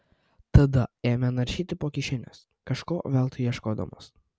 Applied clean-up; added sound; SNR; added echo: none; none; none; none.